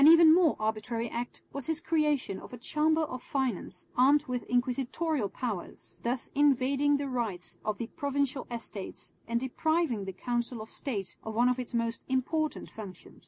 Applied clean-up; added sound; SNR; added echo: none; none; none; none.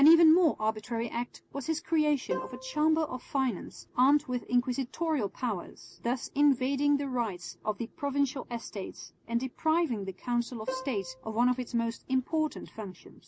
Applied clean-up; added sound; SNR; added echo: none; Plucked string instrument; 13 dB; none.